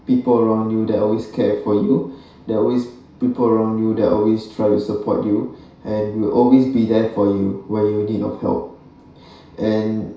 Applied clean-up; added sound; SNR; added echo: none; none; none; reverberation time 0.6 s.